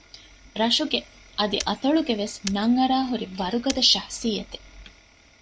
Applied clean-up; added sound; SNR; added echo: none; Shatter; 11 dB; none.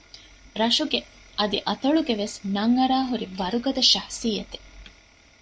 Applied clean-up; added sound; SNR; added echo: none; none; none; none.